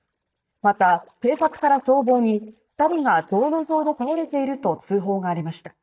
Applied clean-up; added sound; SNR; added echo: neural mask model DeepFilterNet 3.